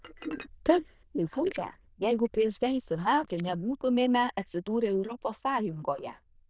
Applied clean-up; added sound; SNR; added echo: neural diffusion model UNIVERSE++.